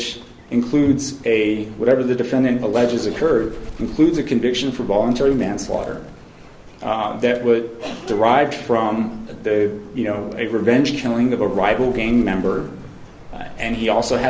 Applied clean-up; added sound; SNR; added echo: none; Bird; 18 dB; none.